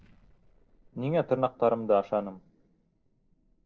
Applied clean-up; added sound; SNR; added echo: neural separator model SepFormer DNS4.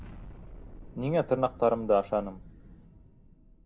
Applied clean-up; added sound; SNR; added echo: none; Explosion; 16 dB; none.